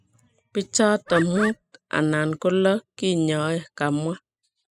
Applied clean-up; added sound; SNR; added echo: classical method spectral subtraction.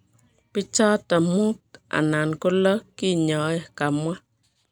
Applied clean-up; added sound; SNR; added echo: none; none; none; none.